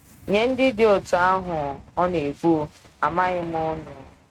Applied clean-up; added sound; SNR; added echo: neural mask model RNNoise.